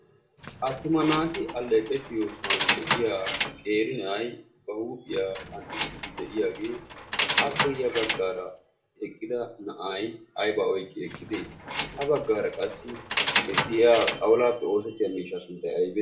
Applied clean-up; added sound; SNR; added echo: none; Keys jangling; 3 dB; reverberation time 0.4 s.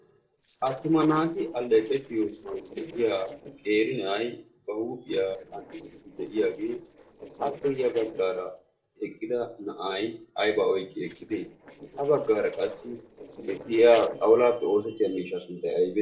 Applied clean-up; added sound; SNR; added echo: neural separator model SepFormer DNS4.